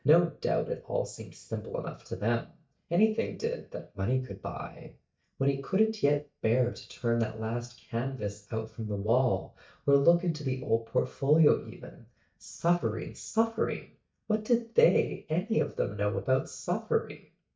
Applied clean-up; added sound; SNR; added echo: neural mask model DeepFilterNet 3.